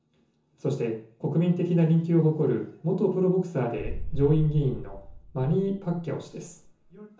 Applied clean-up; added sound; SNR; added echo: none; Boom; 9 dB; reverberation time 0.6 s.